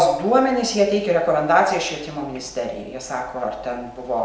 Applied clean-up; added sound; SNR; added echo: none; none; none; none.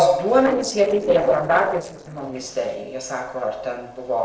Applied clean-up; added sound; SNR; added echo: neural separator model SepFormer DNS4.